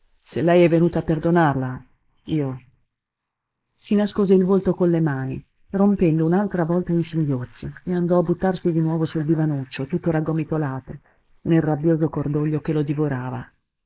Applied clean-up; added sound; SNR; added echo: neural mask model Resemble Enhance denoiser.